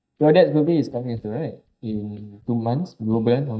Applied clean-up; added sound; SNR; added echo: neural mask model DeepFilterNet 3.